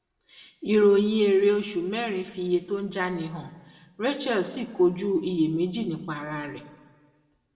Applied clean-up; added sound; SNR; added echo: none; none; none; reverberation time 1.1 s.